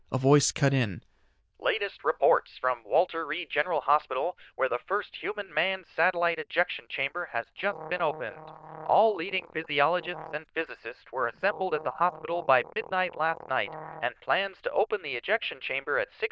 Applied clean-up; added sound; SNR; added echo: neural diffusion model UNIVERSE++.